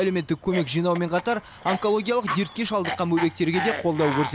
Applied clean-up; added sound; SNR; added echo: none; Cough; 9 dB; none.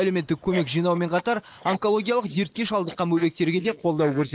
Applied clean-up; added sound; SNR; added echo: neural mask model Resemble Enhance denoiser.